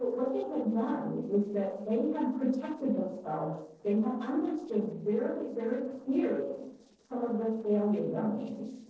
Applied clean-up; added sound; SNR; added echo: neural separator model SepFormer DNS4.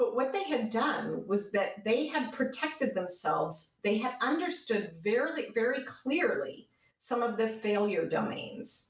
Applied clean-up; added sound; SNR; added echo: none; none; none; none.